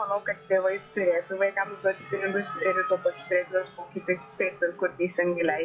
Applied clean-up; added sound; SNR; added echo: classical method log-MMSE.